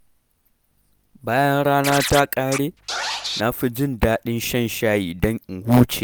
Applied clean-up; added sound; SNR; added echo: none; Scratching (performance technique); 9 dB; none.